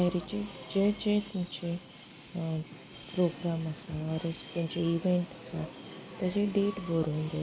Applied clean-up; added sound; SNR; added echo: none; Subway, metro, underground; 14 dB; none.